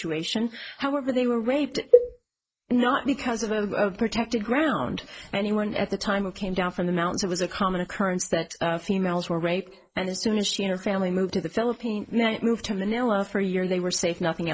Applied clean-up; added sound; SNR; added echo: neural mask model Resemble Enhance denoiser.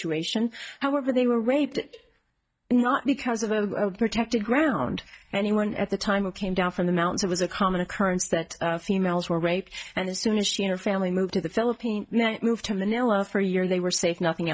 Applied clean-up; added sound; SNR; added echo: neural mask model DeepFilterNet 3.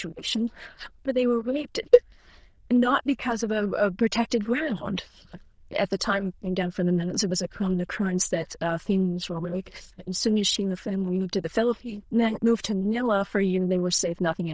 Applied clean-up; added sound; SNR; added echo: neural diffusion model UNIVERSE++.